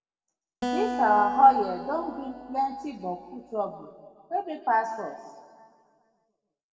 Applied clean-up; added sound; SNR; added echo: none; Acoustic guitar; 8 dB; reverberation time 2.1 s.